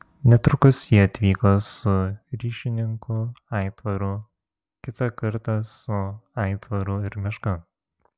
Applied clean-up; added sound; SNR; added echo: none; none; none; none.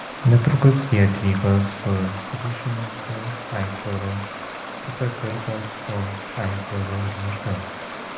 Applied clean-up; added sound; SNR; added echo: none; Stream; 10 dB; reverberation time 0.9 s.